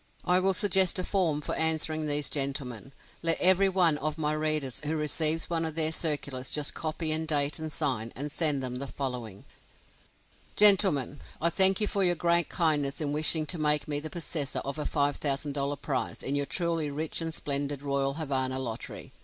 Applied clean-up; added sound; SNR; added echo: none; none; none; none.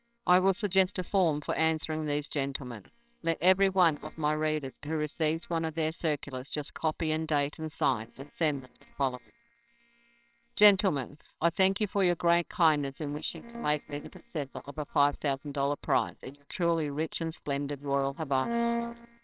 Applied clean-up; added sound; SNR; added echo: neural separator model SepFormer WHAMR!.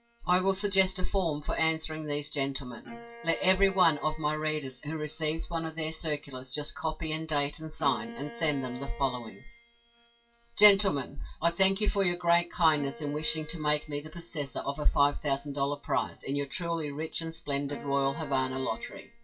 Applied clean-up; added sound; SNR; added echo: classical method WPE with log-MMSE.